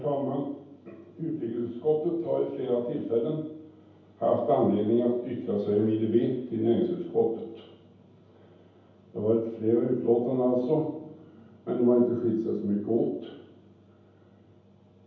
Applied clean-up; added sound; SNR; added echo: none; none; none; reverberation time 0.9 s.